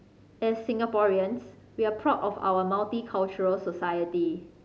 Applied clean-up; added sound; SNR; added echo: none; none; none; none.